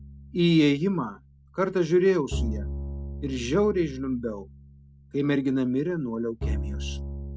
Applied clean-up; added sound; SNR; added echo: none; Bowed string instrument; 9 dB; none.